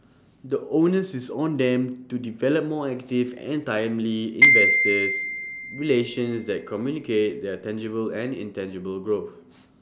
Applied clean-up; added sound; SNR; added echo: none; Glockenspiel; -3 dB; none.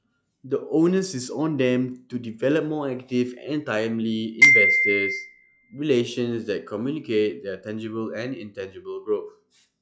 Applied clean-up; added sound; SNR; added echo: classical method log-MMSE.